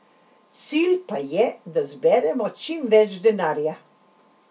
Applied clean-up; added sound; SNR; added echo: none; none; none; none.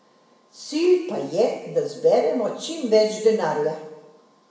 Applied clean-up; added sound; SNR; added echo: none; none; none; reverberation time 1.0 s.